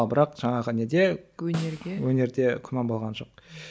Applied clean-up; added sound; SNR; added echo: none; Snare drum; 19 dB; none.